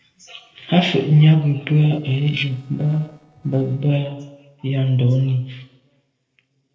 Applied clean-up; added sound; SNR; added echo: neural separator model SepFormer DNS4.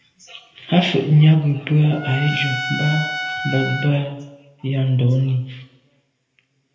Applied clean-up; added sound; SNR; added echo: none; Trumpet; 9 dB; reverberation time 0.9 s.